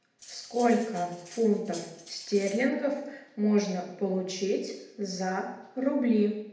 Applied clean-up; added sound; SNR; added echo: none; Cutlery, silverware; 19 dB; reverberation time 0.8 s.